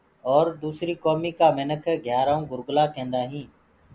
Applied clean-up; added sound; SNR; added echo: none; none; none; none.